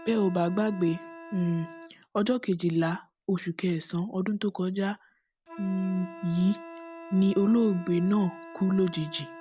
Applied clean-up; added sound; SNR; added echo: none; Wind instrument, woodwind instrument; 18 dB; none.